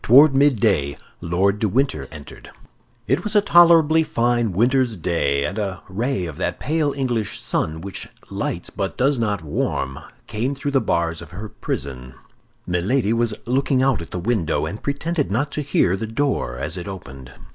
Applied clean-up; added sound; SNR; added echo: none; none; none; none.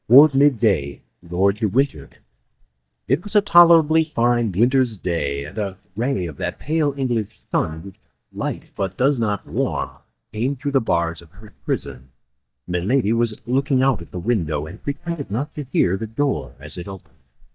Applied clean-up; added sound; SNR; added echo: neural mask model DeepFilterNet 3.